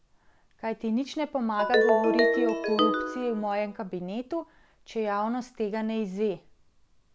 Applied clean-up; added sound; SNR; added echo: none; Ringtone; -4 dB; none.